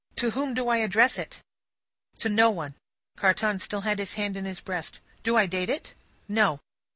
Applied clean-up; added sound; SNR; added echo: none; none; none; none.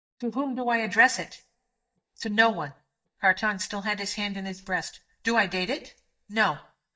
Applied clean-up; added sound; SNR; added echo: neural mask model DeepFilterNet 3.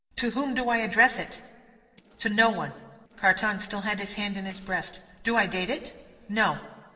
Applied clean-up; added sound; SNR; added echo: neural separator model SepFormer DNS4.